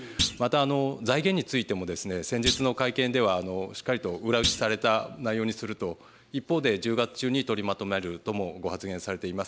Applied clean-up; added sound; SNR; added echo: none; Thump, thud; 6 dB; none.